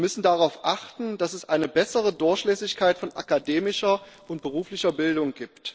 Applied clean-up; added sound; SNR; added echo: neural separator model SepFormer DNS4.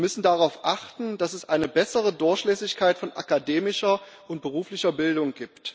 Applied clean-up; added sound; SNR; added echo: none; none; none; none.